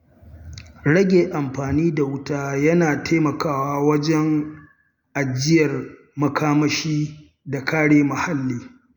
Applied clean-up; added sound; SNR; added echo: none; none; none; none.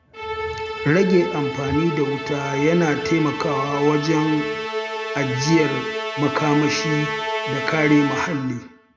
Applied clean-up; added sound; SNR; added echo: none; Musical instrument; 5 dB; none.